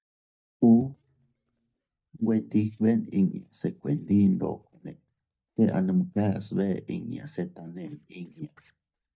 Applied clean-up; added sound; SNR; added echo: neural mask model DeepFilterNet 3.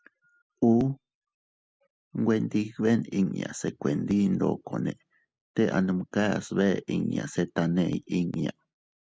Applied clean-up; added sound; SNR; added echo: none; none; none; none.